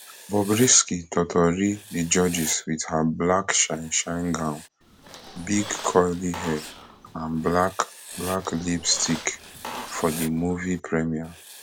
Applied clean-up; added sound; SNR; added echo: none; Writing + Squeak; 15 dB; none.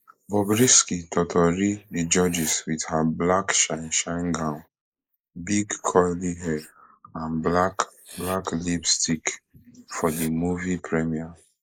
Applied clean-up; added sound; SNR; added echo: neural mask model Resemble Enhance denoiser.